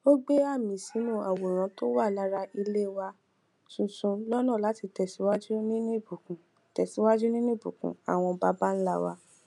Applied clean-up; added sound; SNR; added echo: none; none; none; none.